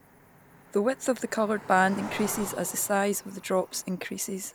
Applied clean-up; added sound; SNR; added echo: none; Cricket; 15 dB; none.